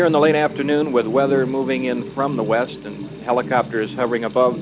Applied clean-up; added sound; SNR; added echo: none; Trickle, dribble / Water tap, faucet / Music; 16 dB; none.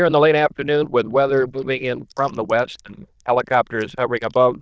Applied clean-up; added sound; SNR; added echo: neural diffusion model UNIVERSE++.